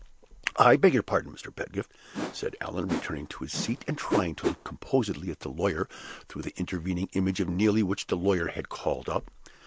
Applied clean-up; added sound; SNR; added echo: none; Whoosh, swoosh, swish; 6 dB; none.